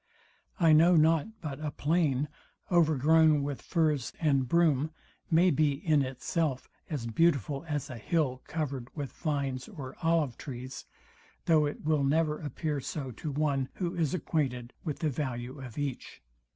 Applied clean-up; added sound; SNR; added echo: none; none; none; none.